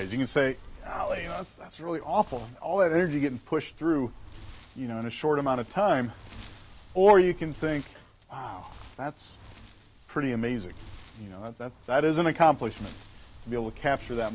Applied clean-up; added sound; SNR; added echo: none; Wind; 18 dB; none.